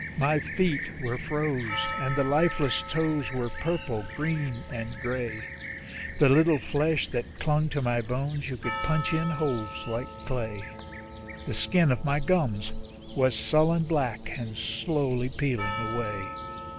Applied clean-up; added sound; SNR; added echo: none; Fixed-wing aircraft, airplane + Percussion; 10 dB; none.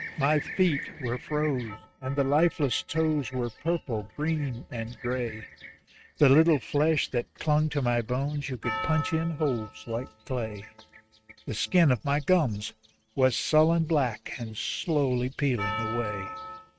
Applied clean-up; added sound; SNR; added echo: neural mask model RNNoise.